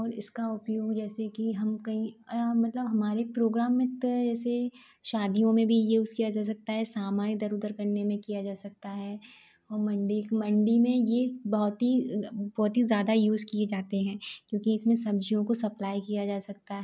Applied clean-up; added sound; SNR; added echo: none; none; none; none.